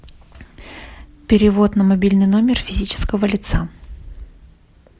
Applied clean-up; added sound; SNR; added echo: none; none; none; none.